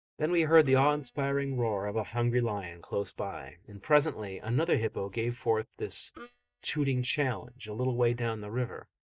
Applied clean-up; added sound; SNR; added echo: neural mask model DeepFilterNet 3.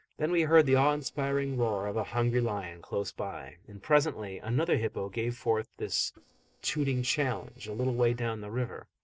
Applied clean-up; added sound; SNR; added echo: neural separator model SepFormer DNS4.